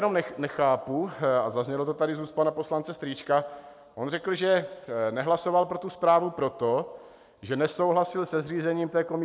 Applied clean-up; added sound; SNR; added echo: none; none; none; none.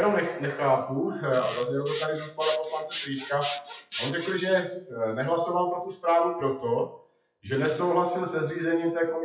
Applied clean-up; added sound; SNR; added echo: classical method WPE with log-MMSE.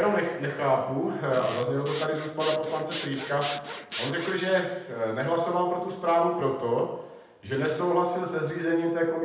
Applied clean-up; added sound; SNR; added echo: none; Zipper (clothing) / Sawing; 11 dB; reverberation time 0.9 s.